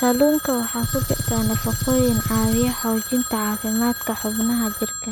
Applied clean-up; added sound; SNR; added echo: none; Telephone + Gunshot, gunfire; 4 dB; none.